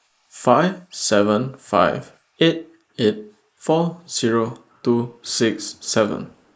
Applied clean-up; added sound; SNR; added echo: neural mask model Resemble Enhance denoiser.